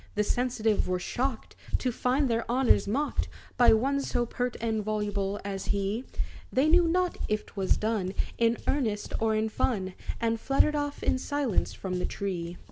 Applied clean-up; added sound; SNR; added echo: none; Walk, footsteps; 0 dB; none.